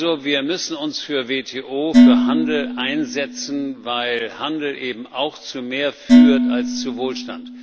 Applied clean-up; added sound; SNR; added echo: none; Dishes, pots, and pans; -4 dB; none.